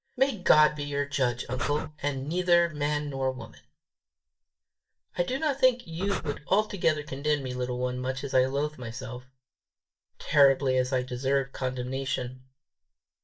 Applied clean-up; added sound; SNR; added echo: neural mask model DeepFilterNet 3.